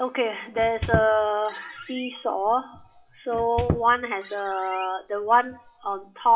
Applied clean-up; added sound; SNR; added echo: classical method WPE with log-MMSE.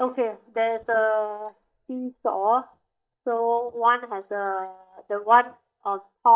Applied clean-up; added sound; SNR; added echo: neural mask model DeepFilterNet 3.